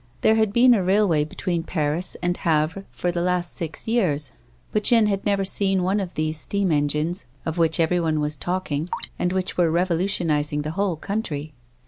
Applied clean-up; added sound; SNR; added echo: none; Drip; 15 dB; none.